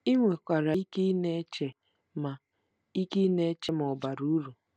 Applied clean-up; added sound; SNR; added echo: none; none; none; none.